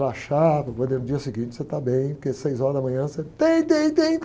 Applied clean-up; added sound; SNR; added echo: none; none; none; none.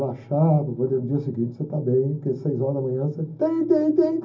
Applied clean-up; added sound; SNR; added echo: none; none; none; reverberation time 0.4 s.